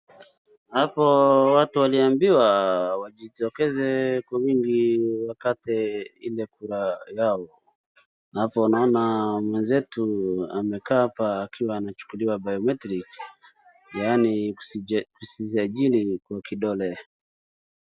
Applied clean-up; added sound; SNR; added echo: none; none; none; none.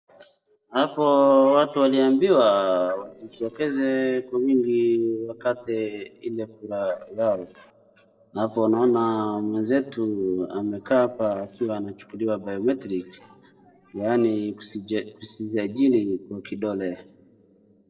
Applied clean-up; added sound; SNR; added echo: neural separator model SepFormer DNS4.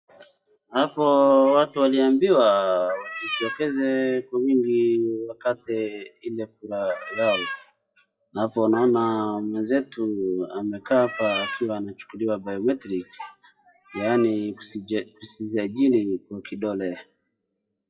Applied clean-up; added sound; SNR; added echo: classical method WPE with log-MMSE.